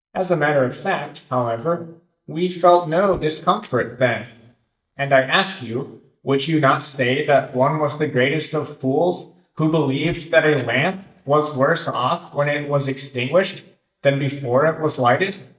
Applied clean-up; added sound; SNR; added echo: neural mask model DeepFilterNet 3.